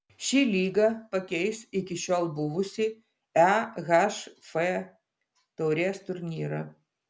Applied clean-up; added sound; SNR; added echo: none; none; none; none.